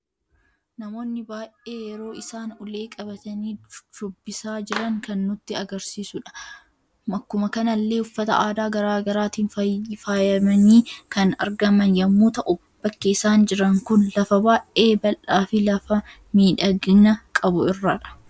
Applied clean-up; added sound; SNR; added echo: none; Clapping; 14 dB; none.